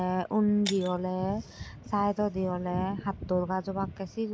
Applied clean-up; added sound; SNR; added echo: none; Shatter; 18 dB; none.